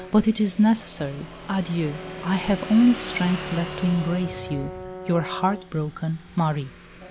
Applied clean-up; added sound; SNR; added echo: none; Brass instrument + Motorcycle / Engine; 12 dB; none.